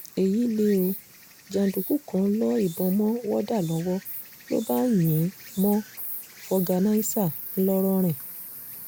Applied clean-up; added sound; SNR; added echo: none; Insect; 13 dB; none.